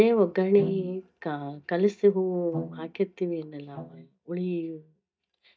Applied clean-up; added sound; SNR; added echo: neural mask model DeepFilterNet 3.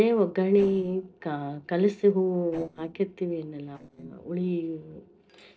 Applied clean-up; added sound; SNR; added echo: neural separator model SepFormer DNS4.